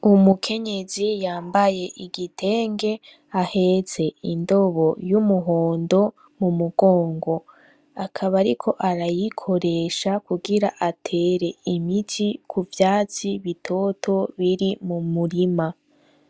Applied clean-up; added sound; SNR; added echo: none; none; none; none.